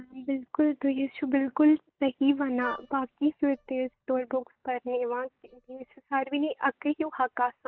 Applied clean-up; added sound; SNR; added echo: neural mask model DeepFilterNet 3.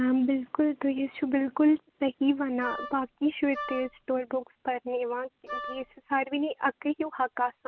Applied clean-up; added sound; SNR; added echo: none; Wind instrument, woodwind instrument; 10 dB; none.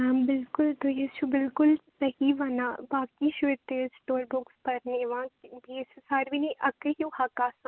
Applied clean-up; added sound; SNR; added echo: none; none; none; none.